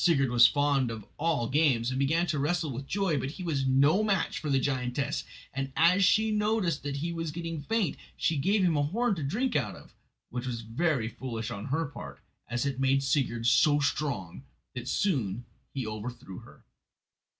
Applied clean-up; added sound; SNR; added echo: none; none; none; none.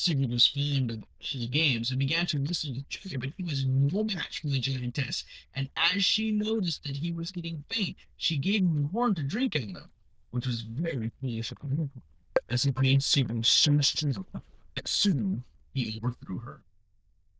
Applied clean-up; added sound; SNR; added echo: neural diffusion model UNIVERSE++.